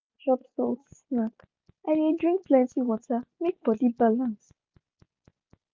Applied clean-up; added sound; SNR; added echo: none; none; none; none.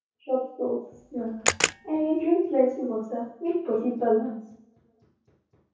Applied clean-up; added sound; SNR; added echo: none; Camera; 2 dB; reverberation time 0.6 s.